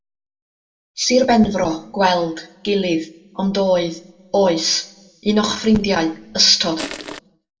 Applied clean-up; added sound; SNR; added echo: none; Crushing; 9 dB; reverberation time 0.4 s.